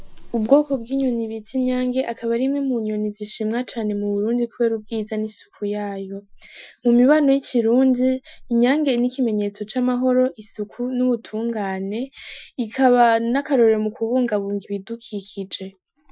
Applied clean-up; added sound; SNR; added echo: classical method Wiener filter.